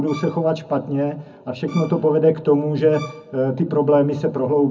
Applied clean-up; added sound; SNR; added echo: none; Bowed string instrument; 20 dB; reverberation time 0.4 s.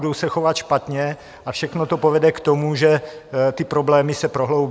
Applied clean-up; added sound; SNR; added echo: none; none; none; none.